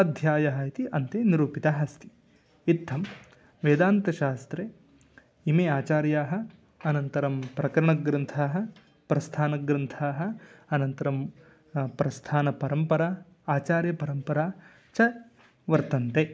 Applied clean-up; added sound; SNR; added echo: none; none; none; none.